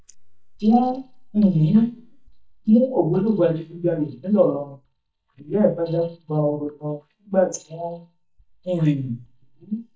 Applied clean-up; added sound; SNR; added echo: neural mask model DeepFilterNet 3.